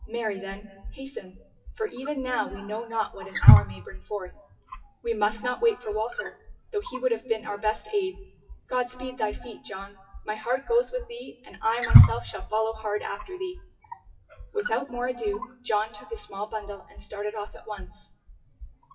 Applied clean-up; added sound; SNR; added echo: classical method WPE with log-MMSE.